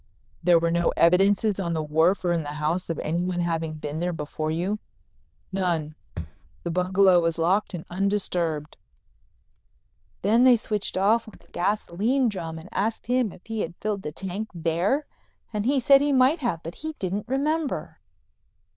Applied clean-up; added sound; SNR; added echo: neural diffusion model UNIVERSE++.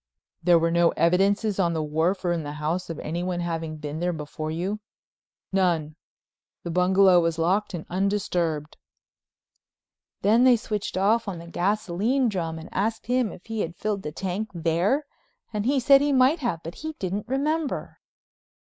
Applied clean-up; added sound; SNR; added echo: neural mask model Resemble Enhance denoiser.